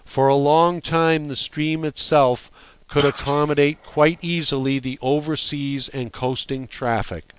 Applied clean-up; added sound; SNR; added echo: neural mask model Resemble Enhance denoiser.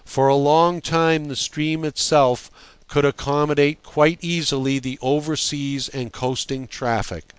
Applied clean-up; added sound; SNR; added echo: none; none; none; none.